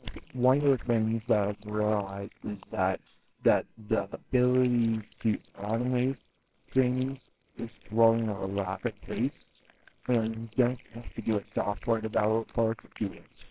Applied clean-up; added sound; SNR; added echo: neural separator model SepFormer WHAMR!.